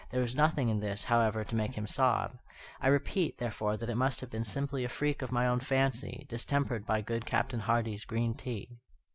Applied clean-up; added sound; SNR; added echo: none; none; none; none.